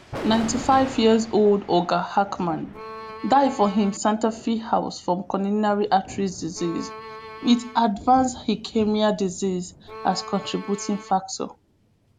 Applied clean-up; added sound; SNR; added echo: none; Thunder + Bowed string instrument; 16 dB; none.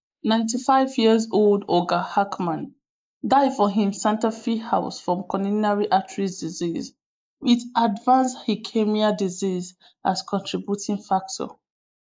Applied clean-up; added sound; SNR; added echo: neural mask model Resemble Enhance denoiser.